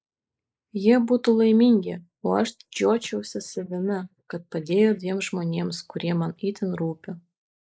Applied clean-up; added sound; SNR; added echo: neural mask model Resemble Enhance denoiser.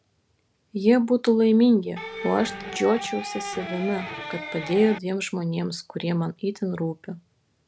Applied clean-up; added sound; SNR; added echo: none; Electric guitar; 10 dB; none.